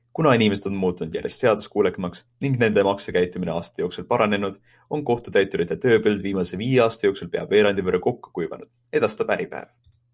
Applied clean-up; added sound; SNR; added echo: none; none; none; none.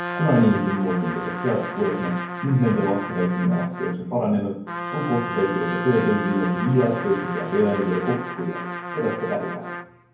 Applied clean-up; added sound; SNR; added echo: none; Trumpet; 8 dB; reverberation time 0.9 s.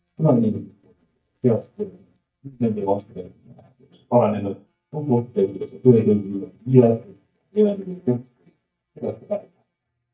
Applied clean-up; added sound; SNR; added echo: neural mask model DeepFilterNet 3.